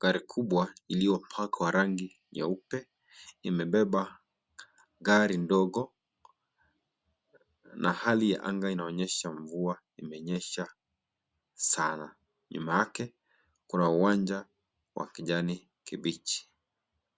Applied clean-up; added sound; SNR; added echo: none; none; none; none.